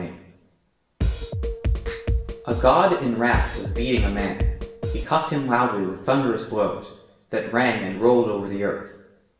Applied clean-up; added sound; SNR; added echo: none; Drum kit; 1 dB; reverberation time 0.8 s.